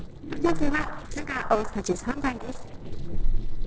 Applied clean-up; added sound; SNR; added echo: neural separator model SepFormer DNS4.